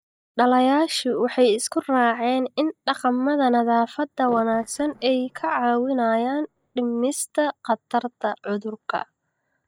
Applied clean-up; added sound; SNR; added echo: neural mask model DeepFilterNet 3.